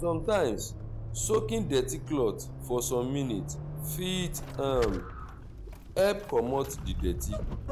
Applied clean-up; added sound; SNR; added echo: none; Squeak / Accelerating, revving, vroom / Vehicle; 6 dB; none.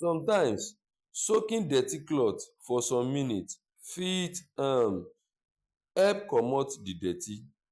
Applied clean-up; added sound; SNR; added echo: none; none; none; none.